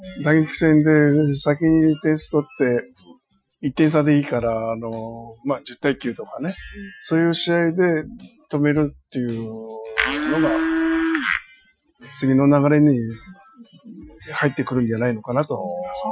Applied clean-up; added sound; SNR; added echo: classical method Wiener filter.